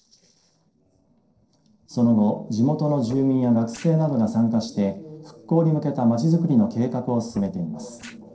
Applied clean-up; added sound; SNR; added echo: neural separator model SepFormer DNS4.